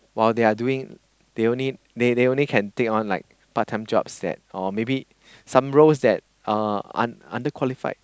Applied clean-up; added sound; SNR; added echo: none; none; none; none.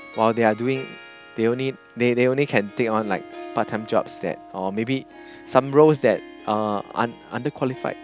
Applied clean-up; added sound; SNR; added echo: none; Harp; 19 dB; none.